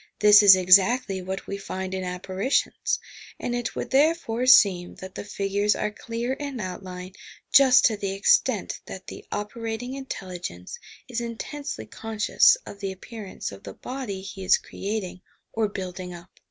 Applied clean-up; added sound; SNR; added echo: none; none; none; none.